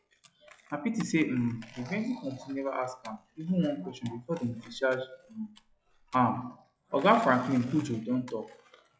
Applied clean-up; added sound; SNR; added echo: classical method log-MMSE.